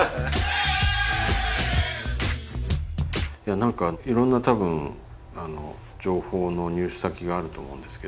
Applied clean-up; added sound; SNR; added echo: none; none; none; none.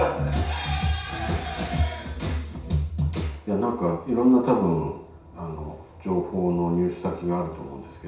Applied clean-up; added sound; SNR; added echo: none; none; none; reverberation time 0.6 s.